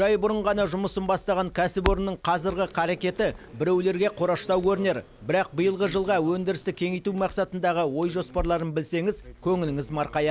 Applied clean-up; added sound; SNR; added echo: none; Crackle; 15 dB; none.